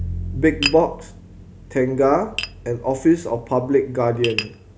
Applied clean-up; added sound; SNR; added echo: none; Tap + Bowed string instrument; 10 dB; none.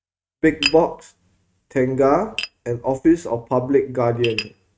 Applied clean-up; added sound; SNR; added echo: neural mask model RNNoise.